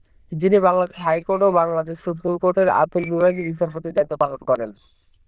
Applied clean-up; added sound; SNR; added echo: neural diffusion model UNIVERSE++.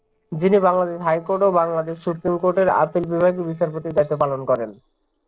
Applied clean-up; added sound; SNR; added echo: neural separator model SepFormer DNS4.